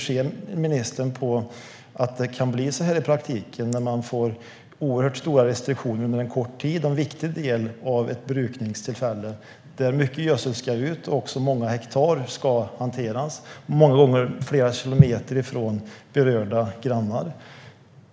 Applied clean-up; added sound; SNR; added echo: none; none; none; none.